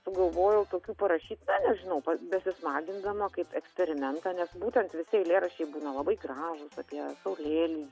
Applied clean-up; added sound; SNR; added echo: none; none; none; none.